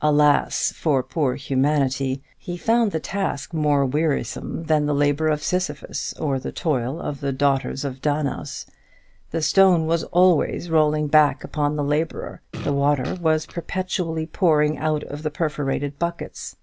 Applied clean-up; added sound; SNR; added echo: none; Fart; 15 dB; none.